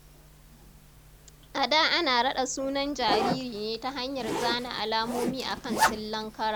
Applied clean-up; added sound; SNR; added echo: none; Zipper (clothing); 5 dB; none.